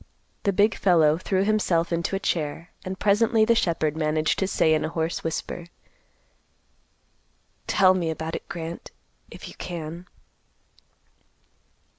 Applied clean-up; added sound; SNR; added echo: none; none; none; none.